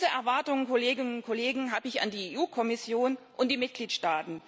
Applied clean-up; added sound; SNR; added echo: none; none; none; none.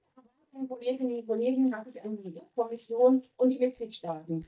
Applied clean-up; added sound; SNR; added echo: neural mask model DeepFilterNet 3.